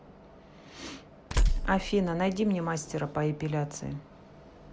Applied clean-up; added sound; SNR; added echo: none; Tools; -1 dB; none.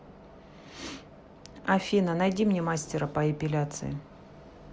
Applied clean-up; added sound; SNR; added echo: none; none; none; none.